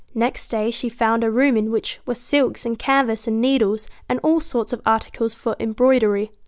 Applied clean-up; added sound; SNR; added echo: none; none; none; none.